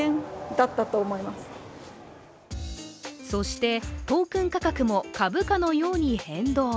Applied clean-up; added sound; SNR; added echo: none; none; none; none.